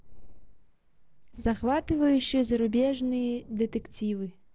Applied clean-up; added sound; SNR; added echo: neural separator model SepFormer DNS4.